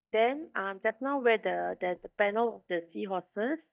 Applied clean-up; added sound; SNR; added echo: neural mask model DeepFilterNet 3.